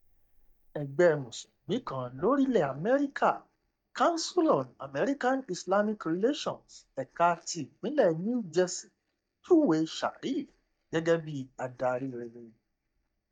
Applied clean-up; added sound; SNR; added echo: neural mask model DeepFilterNet 3.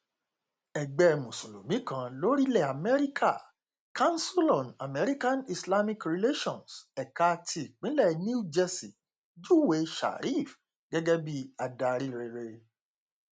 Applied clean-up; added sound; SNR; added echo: none; none; none; none.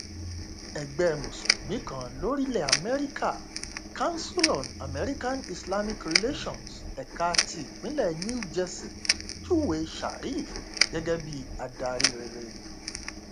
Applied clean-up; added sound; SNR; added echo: none; Crackle; 1 dB; none.